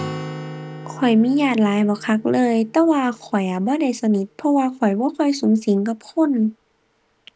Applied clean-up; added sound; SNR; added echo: none; Acoustic guitar; 18 dB; none.